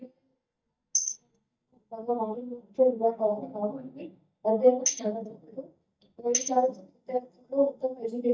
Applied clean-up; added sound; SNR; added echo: neural mask model DeepFilterNet 3.